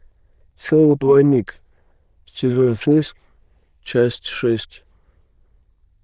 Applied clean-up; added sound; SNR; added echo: neural diffusion model UNIVERSE++.